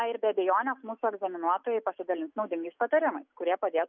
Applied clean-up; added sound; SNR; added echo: none; none; none; none.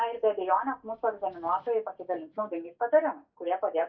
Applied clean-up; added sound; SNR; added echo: neural mask model DeepFilterNet 3.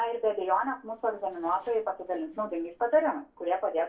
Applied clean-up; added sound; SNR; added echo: neural separator model SepFormer DNS4.